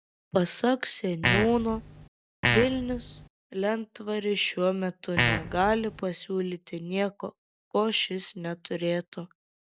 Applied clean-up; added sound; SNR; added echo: none; Fart; 0 dB; none.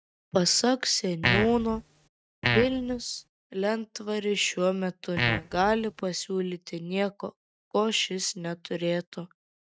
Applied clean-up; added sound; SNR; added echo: neural mask model RNNoise.